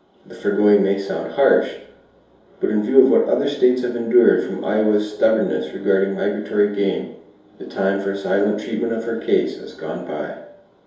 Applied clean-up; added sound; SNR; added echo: none; none; none; reverberation time 2.8 s.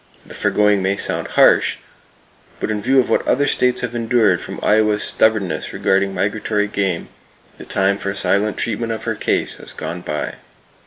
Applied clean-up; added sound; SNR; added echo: none; none; none; none.